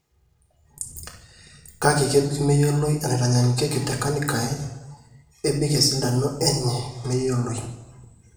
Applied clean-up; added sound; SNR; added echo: none; none; none; reverberation time 0.9 s.